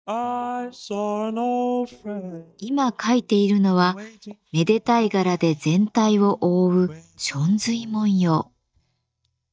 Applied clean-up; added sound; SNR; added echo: neural mask model DeepFilterNet 3.